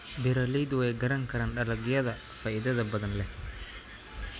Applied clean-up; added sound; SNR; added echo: none; none; none; none.